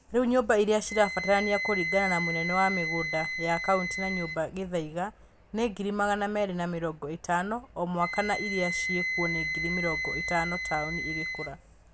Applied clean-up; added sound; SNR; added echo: none; Wind instrument, woodwind instrument; 5 dB; none.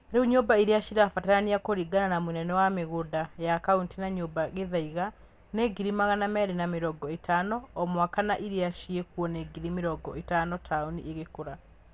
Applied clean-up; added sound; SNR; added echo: none; none; none; none.